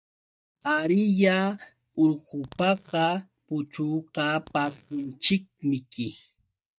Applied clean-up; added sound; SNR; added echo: neural mask model DeepFilterNet 3.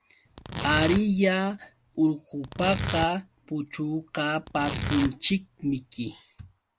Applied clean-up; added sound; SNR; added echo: none; Tearing; 7 dB; none.